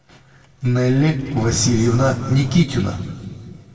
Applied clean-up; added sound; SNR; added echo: none; Engine starting; 15 dB; reverberation time 2.1 s.